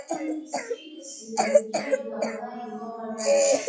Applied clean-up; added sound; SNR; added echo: classical method WPE with log-MMSE.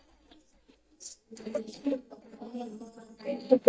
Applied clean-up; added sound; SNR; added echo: neural mask model DeepFilterNet 3.